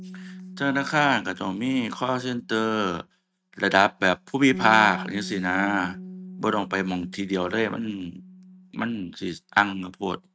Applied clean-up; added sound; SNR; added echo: neural mask model RNNoise.